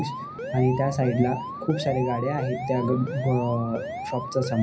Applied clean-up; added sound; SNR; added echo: none; Alarm; 9 dB; reverberation time 0.5 s.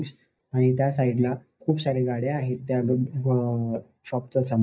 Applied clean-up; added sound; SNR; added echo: neural mask model DeepFilterNet 3.